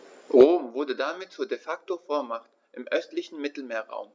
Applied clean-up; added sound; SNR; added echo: none; none; none; none.